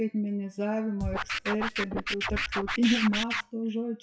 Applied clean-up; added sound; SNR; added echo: classical method WPE with log-MMSE.